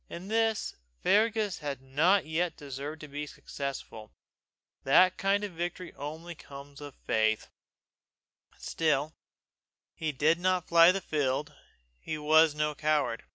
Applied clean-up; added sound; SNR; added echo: none; none; none; none.